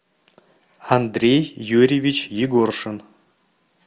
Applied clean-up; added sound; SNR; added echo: none; none; none; none.